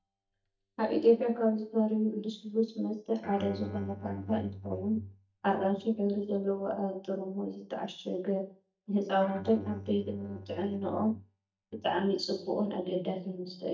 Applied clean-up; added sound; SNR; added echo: neural mask model DeepFilterNet 3.